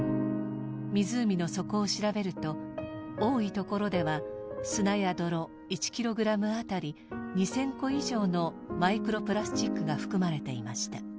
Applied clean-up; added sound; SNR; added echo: none; none; none; none.